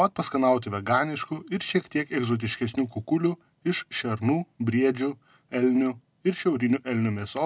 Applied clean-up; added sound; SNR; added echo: none; none; none; none.